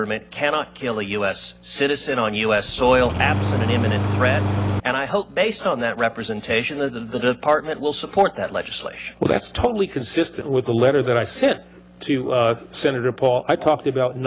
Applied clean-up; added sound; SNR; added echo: none; Engine starting; 2 dB; none.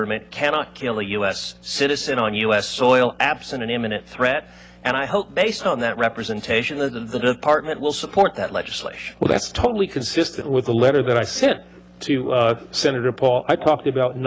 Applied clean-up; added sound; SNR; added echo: none; none; none; none.